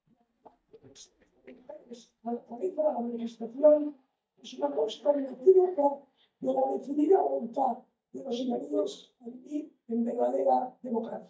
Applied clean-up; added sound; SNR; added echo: neural mask model DeepFilterNet 3.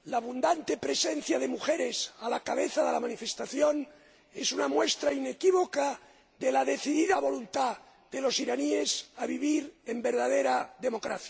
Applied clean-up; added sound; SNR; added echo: none; none; none; none.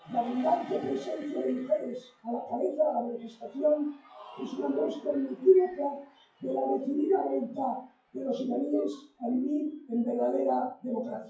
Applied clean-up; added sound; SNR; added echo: classical method WPE with log-MMSE.